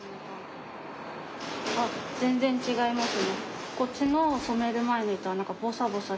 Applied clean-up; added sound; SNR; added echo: none; Writing; 18 dB; none.